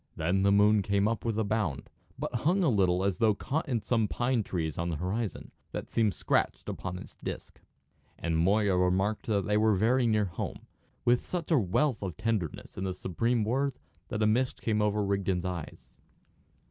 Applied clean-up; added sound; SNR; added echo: none; none; none; none.